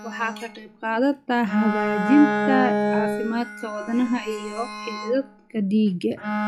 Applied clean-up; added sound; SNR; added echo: classical method log-MMSE.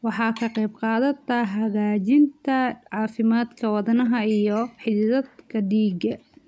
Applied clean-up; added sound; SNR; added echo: none; none; none; none.